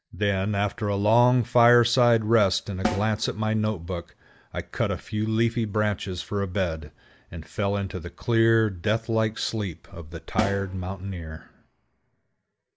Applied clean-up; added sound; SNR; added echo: none; Snare drum; 10 dB; none.